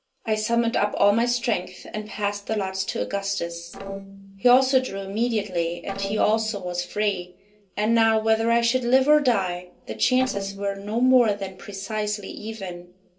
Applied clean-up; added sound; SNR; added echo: neural separator model SepFormer DNS4.